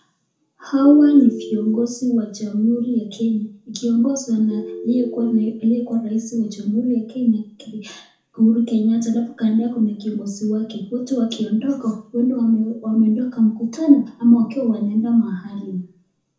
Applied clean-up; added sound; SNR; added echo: none; Telephone; 11 dB; reverberation time 0.7 s.